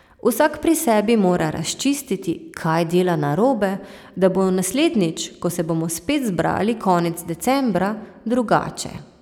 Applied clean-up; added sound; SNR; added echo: none; none; none; none.